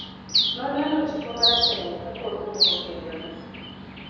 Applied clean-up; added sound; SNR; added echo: none; Bird; -3 dB; reverberation time 1.2 s.